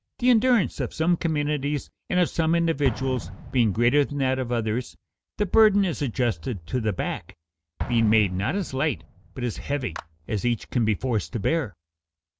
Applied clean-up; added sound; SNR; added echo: none; Clapping + Explosion; 16 dB; none.